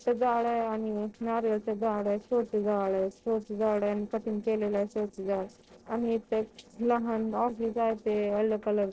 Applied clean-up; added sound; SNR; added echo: neural separator model SepFormer DNS4.